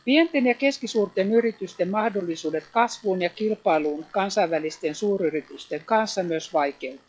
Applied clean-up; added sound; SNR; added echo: classical method log-MMSE.